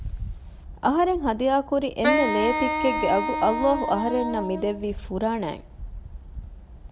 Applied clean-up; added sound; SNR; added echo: none; Wind instrument, woodwind instrument; 2 dB; none.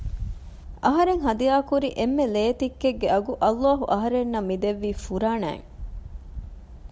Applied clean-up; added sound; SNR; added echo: none; none; none; none.